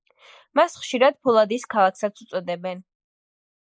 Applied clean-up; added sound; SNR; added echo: neural mask model Resemble Enhance denoiser.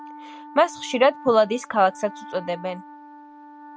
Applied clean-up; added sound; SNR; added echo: none; Wind instrument, woodwind instrument; 17 dB; none.